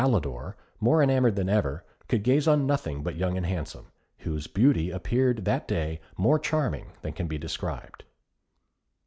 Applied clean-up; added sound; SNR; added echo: none; none; none; none.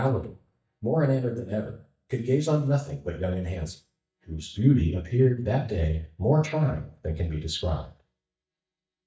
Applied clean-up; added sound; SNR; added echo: neural mask model DeepFilterNet 3.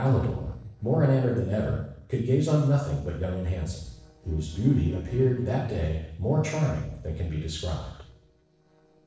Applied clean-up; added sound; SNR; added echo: neural separator model SepFormer DNS4.